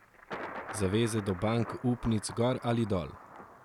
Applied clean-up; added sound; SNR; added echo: none; Thunder; 13 dB; none.